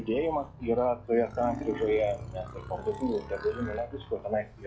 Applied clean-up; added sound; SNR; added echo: classical method log-MMSE.